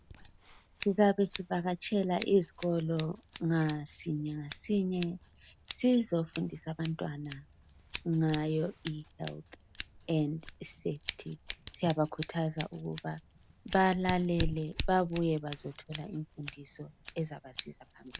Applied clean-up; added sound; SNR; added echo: none; Scissors; 7 dB; none.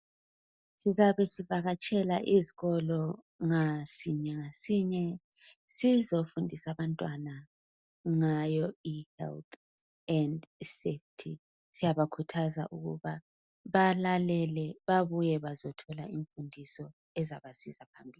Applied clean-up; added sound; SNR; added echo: none; none; none; none.